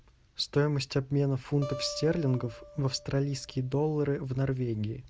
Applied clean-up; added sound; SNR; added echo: none; Acoustic guitar; 16 dB; none.